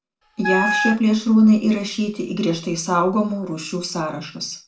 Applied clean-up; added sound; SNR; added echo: none; Wind instrument, woodwind instrument; 3 dB; reverberation time 0.3 s.